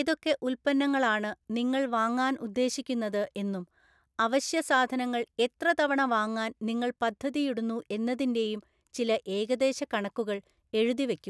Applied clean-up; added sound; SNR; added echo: none; none; none; none.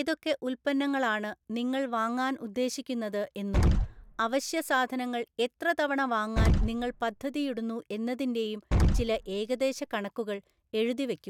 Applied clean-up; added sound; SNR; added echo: none; Explosion; -3 dB; none.